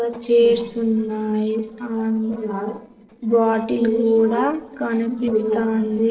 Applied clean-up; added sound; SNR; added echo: neural separator model SepFormer DNS4.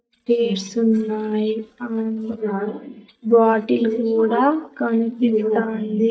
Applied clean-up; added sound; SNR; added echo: neural mask model DeepFilterNet 3.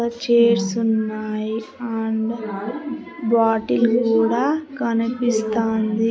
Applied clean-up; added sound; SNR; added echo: none; none; none; none.